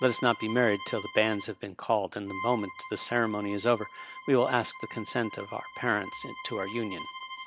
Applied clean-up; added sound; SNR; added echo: none; Bowed string instrument; 12 dB; none.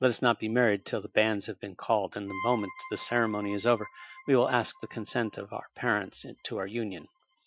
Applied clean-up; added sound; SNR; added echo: classical method Wiener filter.